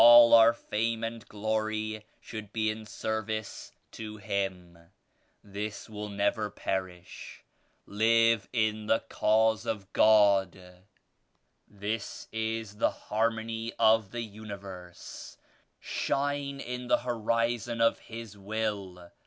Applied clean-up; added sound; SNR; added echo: none; none; none; none.